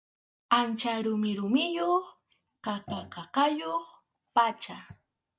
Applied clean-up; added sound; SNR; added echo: neural mask model DeepFilterNet 3.